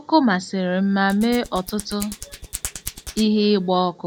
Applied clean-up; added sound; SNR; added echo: none; Hands; 15 dB; none.